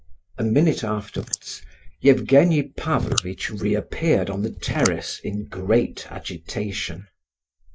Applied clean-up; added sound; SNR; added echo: neural mask model Resemble Enhance denoiser.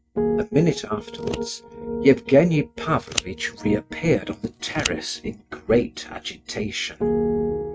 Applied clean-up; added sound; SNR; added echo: neural mask model RNNoise.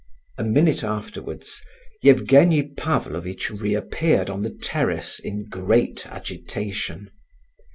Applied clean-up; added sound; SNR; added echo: none; none; none; none.